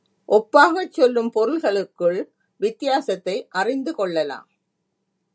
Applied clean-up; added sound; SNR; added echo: none; none; none; none.